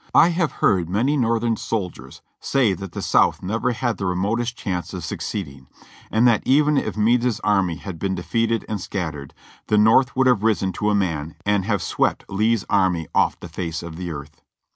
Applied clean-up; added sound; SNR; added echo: none; none; none; none.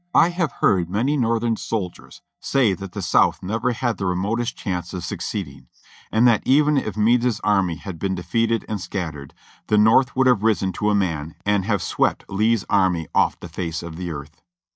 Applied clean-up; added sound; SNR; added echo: neural mask model DeepFilterNet 3.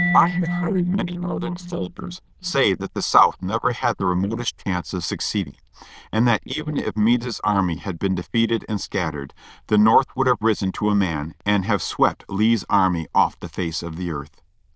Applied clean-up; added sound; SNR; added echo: neural diffusion model UNIVERSE++.